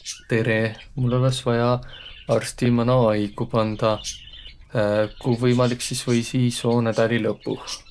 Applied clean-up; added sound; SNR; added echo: none; Livestock, farm animals, working animals + Chirp, tweet; 18 dB; none.